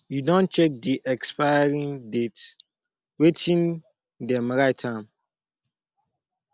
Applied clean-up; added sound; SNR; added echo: none; none; none; none.